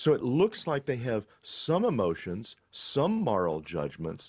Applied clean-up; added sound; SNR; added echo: none; none; none; none.